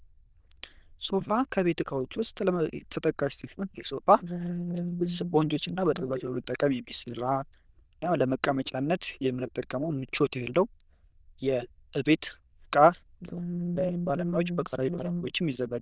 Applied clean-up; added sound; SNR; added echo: neural diffusion model UNIVERSE++.